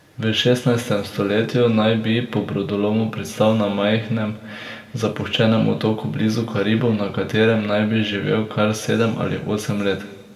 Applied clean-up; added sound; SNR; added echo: none; none; none; reverberation time 1.6 s.